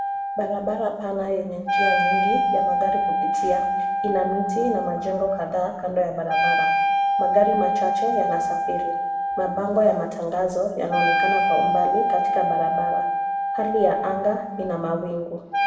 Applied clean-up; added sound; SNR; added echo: none; Wind instrument, woodwind instrument; -2 dB; reverberation time 1.1 s.